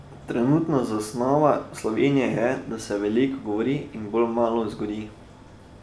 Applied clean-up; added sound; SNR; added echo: none; none; none; none.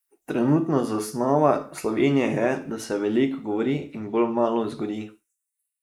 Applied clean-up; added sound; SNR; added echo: neural mask model Resemble Enhance denoiser.